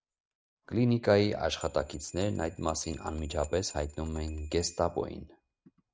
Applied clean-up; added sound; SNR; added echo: neural mask model RNNoise.